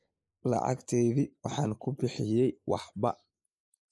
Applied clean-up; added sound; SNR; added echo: neural mask model Resemble Enhance denoiser.